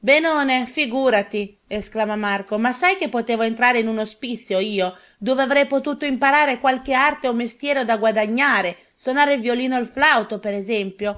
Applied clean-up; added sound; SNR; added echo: none; none; none; none.